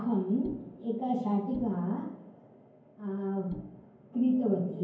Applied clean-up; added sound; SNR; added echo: none; Bowed string instrument; 19 dB; reverberation time 0.9 s.